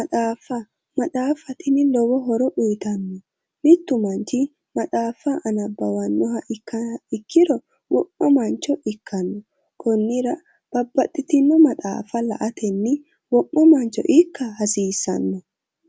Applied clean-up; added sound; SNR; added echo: none; none; none; none.